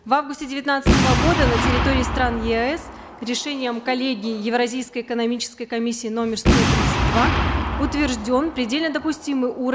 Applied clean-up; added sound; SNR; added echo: none; Boom; 0 dB; none.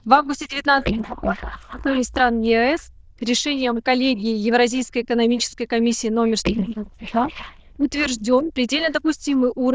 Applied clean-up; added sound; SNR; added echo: neural diffusion model UNIVERSE++.